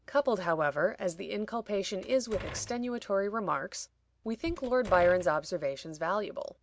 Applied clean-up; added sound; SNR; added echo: none; Door; 15 dB; none.